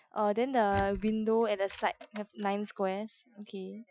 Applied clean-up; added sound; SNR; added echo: classical method Wiener filter.